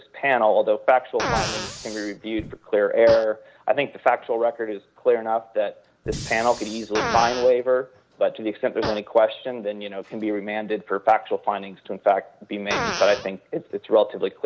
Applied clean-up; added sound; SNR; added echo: none; Fire + Fart; 12 dB; none.